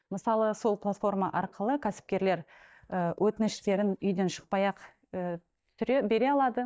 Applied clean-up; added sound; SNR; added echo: neural mask model DeepFilterNet 3.